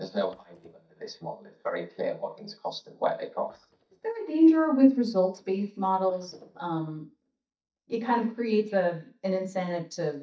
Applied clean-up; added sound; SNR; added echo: neural mask model DeepFilterNet 3.